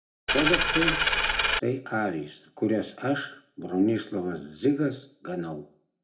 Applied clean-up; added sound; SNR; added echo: none; Coin (dropping); -4 dB; reverberation time 0.4 s.